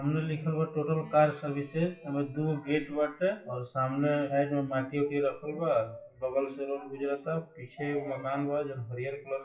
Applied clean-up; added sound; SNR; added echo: classical method WPE with log-MMSE.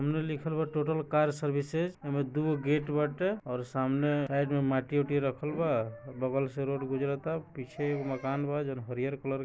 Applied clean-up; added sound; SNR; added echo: none; none; none; none.